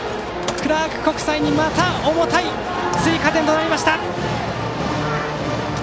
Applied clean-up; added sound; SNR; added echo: none; Mechanisms; 16 dB; none.